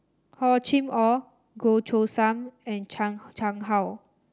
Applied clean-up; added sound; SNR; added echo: none; none; none; none.